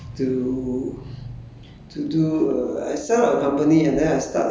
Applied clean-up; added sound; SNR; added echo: none; none; none; none.